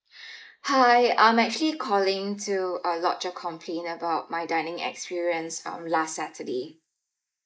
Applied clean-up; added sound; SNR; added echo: neural mask model Resemble Enhance denoiser.